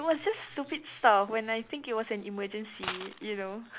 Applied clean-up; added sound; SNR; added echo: none; Coin (dropping); 10 dB; none.